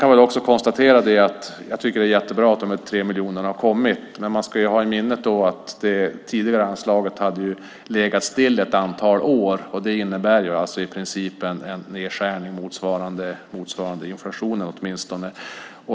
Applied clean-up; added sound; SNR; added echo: none; none; none; none.